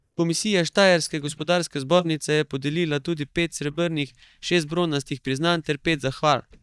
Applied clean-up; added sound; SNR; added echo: neural mask model DeepFilterNet 3.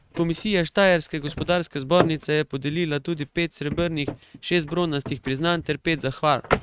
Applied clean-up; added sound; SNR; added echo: neural mask model RNNoise.